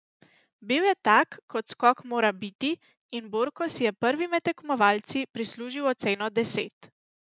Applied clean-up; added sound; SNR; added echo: none; none; none; none.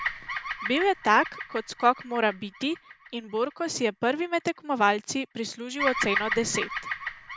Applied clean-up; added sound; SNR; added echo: none; Bird vocalization, bird call, bird song; 8 dB; none.